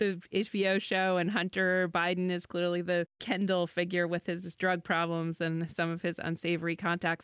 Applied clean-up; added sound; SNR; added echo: none; none; none; none.